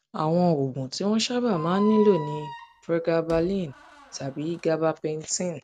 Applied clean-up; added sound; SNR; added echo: none; Squeak; 14 dB; none.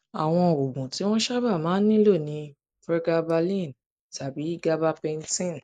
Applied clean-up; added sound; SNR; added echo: neural mask model Resemble Enhance denoiser.